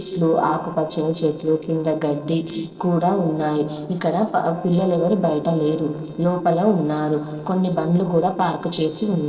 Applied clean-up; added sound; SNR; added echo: neural separator model SepFormer DNS4.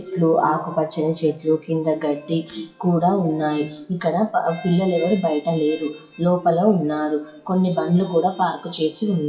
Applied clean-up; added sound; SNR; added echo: classical method WPE with log-MMSE.